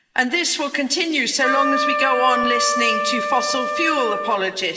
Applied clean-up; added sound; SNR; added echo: none; Wind instrument, woodwind instrument; 1 dB; reverberation time 2.7 s.